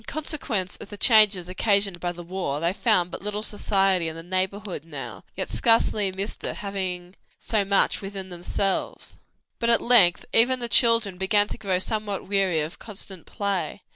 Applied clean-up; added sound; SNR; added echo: none; Crack; 20 dB; none.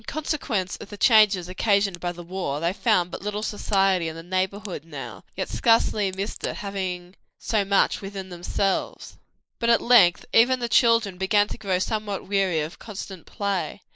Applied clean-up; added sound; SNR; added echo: neural mask model Resemble Enhance denoiser.